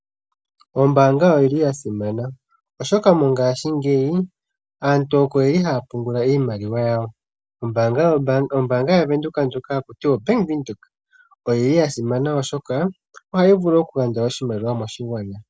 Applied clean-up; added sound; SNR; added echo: none; none; none; none.